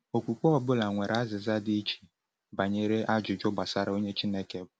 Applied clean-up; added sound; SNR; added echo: none; none; none; none.